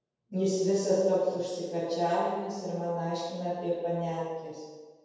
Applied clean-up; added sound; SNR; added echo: none; Wind instrument, woodwind instrument; 19 dB; reverberation time 1.2 s.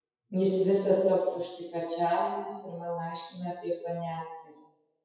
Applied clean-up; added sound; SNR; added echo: classical method WPE with log-MMSE.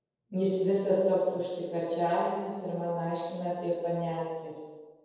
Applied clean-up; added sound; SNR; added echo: neural separator model SepFormer DNS4.